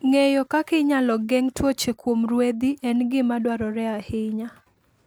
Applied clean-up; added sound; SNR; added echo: none; none; none; none.